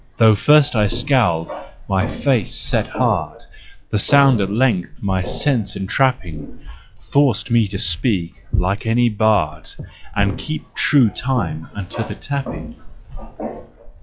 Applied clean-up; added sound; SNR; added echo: classical method log-MMSE.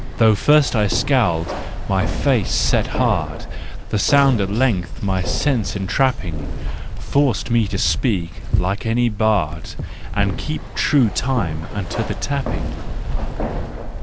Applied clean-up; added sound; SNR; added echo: none; Keys jangling; 3 dB; none.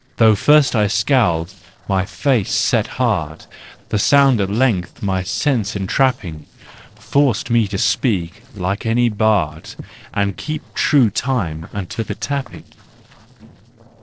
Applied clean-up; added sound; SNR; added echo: neural separator model SepFormer DNS4.